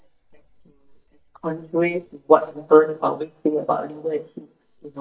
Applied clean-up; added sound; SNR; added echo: neural mask model DeepFilterNet 3.